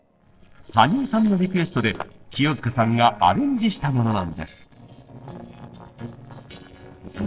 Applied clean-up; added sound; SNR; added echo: neural separator model SepFormer DNS4.